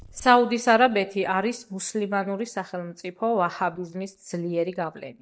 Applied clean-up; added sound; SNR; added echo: neural mask model DeepFilterNet 3.